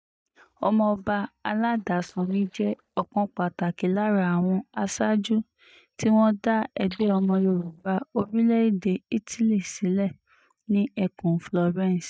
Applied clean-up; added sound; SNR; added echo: neural mask model DeepFilterNet 3.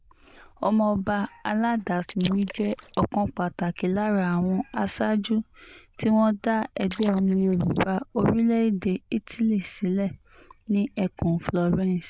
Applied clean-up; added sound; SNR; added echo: neural diffusion model UNIVERSE++.